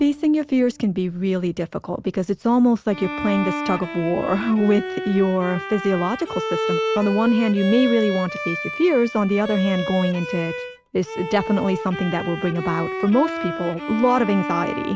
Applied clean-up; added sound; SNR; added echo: none; Bowed string instrument; 8 dB; none.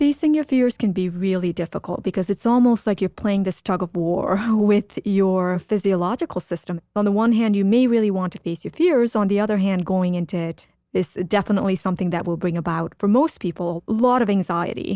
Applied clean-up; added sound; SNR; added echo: none; none; none; none.